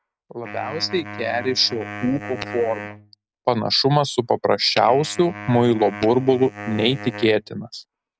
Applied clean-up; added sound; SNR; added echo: neural mask model RNNoise.